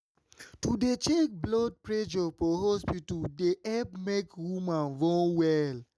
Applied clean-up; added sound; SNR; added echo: none; none; none; none.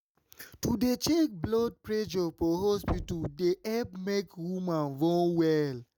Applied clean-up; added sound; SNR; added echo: none; Knock; 13 dB; none.